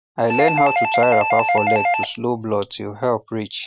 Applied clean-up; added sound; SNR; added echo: none; Doorbell; -1 dB; none.